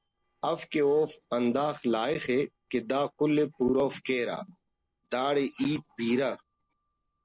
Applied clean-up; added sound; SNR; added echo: neural separator model SepFormer DNS4.